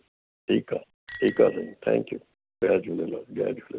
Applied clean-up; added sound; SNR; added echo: none; Bicycle bell; 5 dB; none.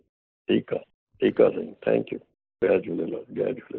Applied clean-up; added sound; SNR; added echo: neural mask model Resemble Enhance denoiser.